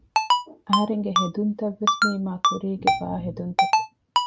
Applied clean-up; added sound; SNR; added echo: none; Ringtone; -4 dB; none.